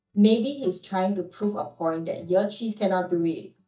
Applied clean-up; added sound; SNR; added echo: neural mask model DeepFilterNet 3.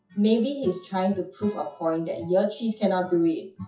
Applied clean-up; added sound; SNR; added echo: classical method WPE with log-MMSE.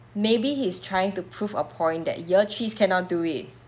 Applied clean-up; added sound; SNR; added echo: none; none; none; none.